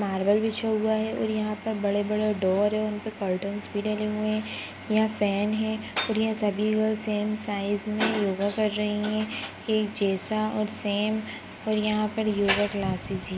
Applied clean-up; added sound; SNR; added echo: none; none; none; none.